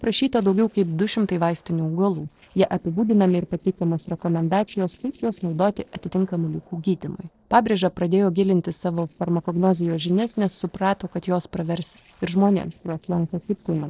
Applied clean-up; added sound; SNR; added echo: neural separator model SepFormer DNS4.